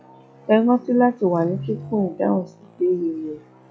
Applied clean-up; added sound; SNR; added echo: classical method log-MMSE.